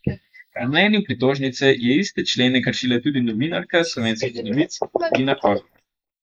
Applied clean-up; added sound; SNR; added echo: neural mask model Resemble Enhance denoiser.